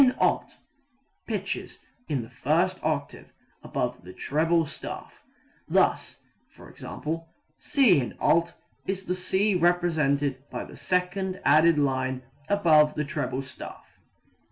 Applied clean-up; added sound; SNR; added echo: none; none; none; none.